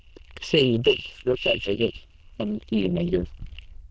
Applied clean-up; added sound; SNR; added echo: neural diffusion model UNIVERSE++.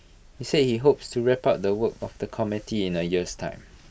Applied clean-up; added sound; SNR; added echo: none; none; none; none.